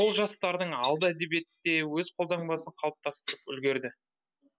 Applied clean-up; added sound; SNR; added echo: none; none; none; none.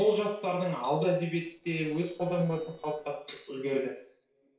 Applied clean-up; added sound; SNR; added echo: neural separator model SepFormer DNS4.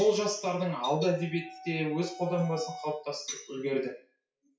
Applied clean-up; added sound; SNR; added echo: classical method WPE with log-MMSE.